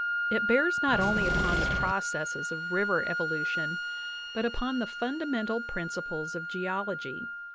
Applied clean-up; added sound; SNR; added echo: none; Engine / Mechanisms + Wind instrument, woodwind instrument; 0 dB; none.